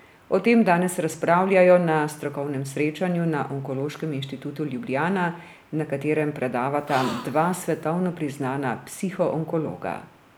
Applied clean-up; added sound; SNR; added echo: none; Gasp; 12 dB; none.